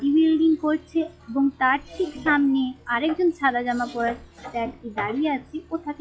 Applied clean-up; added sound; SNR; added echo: classical method log-MMSE.